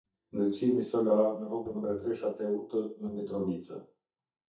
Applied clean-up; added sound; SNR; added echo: neural mask model DeepFilterNet 3.